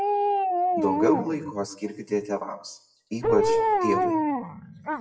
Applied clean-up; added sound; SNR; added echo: classical method WPE with log-MMSE.